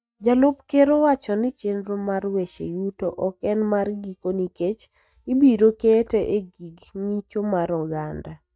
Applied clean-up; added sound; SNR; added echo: neural mask model DeepFilterNet 3.